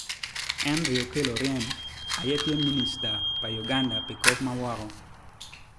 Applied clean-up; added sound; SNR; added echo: none; Fire + Squeak / Vehicle; 0 dB; none.